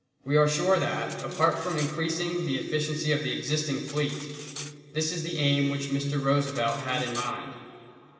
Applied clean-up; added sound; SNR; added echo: none; Cutlery, silverware; 18 dB; reverberation time 2.6 s.